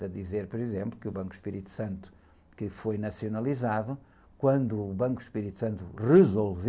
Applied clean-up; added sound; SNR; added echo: none; none; none; none.